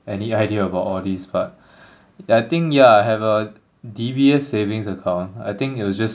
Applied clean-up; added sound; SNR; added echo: none; none; none; none.